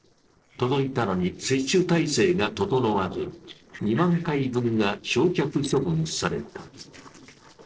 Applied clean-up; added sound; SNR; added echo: neural separator model SepFormer DNS4.